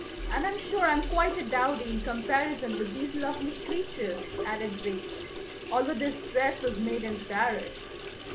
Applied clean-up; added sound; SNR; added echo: none; Sink (filling or washing) / Water tap, faucet; 8 dB; none.